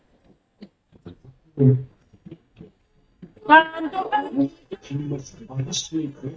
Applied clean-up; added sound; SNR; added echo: neural mask model DeepFilterNet 3.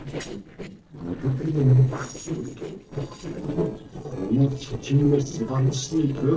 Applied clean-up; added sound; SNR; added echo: neural separator model SepFormer DNS4.